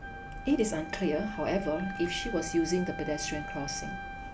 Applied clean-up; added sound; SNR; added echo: none; Wind instrument, woodwind instrument; 10 dB; none.